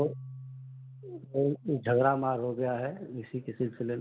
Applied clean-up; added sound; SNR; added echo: none; Keyboard (musical); 18 dB; none.